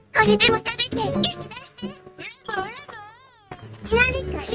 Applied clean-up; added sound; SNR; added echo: neural mask model RNNoise.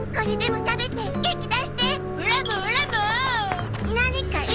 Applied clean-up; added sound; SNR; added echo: none; Microwave oven; 8 dB; none.